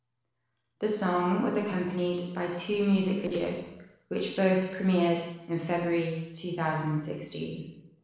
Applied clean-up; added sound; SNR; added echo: neural separator model SepFormer DNS4.